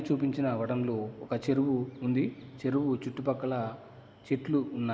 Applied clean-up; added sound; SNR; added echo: none; none; none; none.